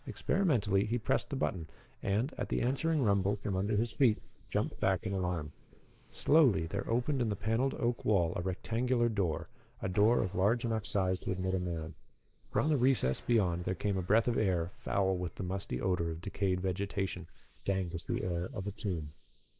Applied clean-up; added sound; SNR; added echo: neural mask model Resemble Enhance denoiser.